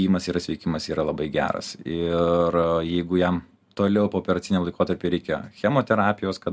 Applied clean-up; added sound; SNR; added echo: none; none; none; none.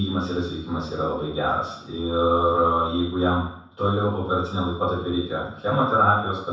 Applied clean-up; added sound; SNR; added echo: none; none; none; reverberation time 0.7 s.